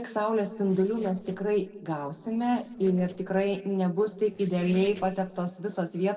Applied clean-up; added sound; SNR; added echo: neural separator model SepFormer DNS4.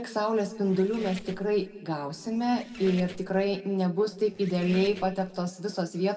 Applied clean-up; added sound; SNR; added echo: none; Squeak; 17 dB; reverberation time 1.3 s.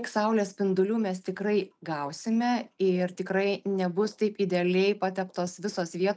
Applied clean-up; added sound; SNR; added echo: none; none; none; none.